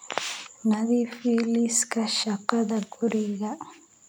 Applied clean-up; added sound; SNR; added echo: none; none; none; none.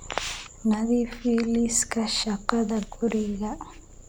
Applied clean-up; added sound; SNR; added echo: none; Purr; 17 dB; none.